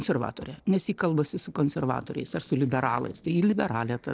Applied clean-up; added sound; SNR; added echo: neural separator model SepFormer DNS4.